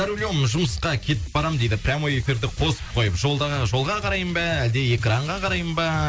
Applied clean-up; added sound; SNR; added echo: none; none; none; none.